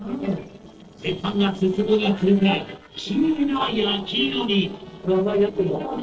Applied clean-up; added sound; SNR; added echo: neural separator model SepFormer DNS4.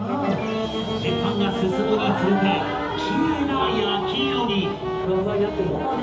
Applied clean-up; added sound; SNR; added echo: none; Wind instrument, woodwind instrument; 6 dB; reverberation time 0.8 s.